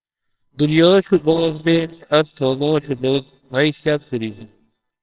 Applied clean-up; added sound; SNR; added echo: neural separator model SepFormer WHAMR!.